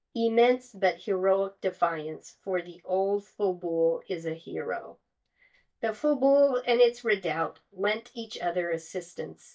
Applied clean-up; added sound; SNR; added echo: neural mask model DeepFilterNet 3.